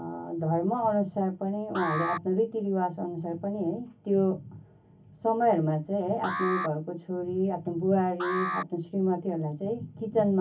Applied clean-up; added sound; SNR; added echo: none; Alarm; 8 dB; reverberation time 0.3 s.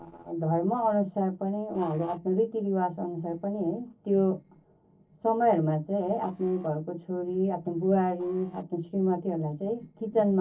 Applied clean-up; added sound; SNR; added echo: neural separator model SepFormer DNS4.